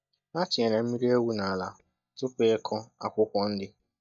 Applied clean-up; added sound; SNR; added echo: neural mask model DeepFilterNet 3.